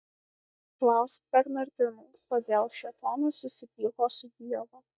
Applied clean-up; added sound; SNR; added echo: neural mask model DeepFilterNet 3.